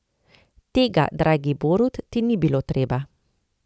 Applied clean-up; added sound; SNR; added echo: none; none; none; none.